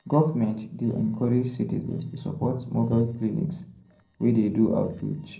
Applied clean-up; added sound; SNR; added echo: neural separator model SepFormer DNS4.